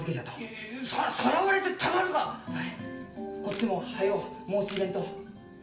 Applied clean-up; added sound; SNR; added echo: none; Camera; 18 dB; reverberation time 0.9 s.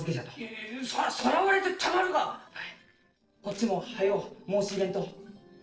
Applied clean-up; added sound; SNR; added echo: neural separator model SepFormer DNS4.